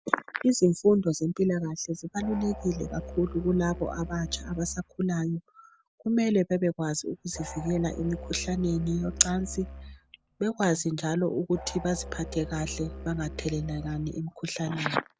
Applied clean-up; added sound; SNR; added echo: none; Musical instrument; 13 dB; none.